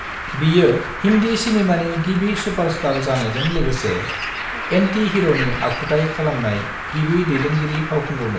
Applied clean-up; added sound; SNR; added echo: none; Bird; 7 dB; reverberation time 0.7 s.